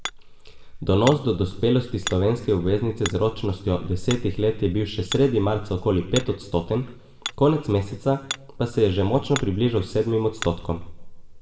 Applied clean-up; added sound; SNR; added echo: none; Hammer; 16 dB; reverberation time 0.7 s.